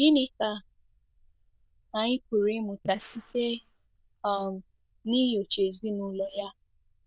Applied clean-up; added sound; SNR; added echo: neural diffusion model UNIVERSE++.